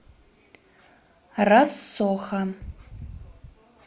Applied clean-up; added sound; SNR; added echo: none; none; none; none.